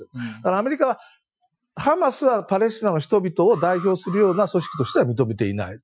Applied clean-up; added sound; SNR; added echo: classical method Wiener filter.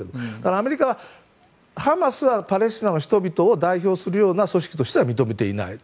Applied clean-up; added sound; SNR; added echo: none; none; none; none.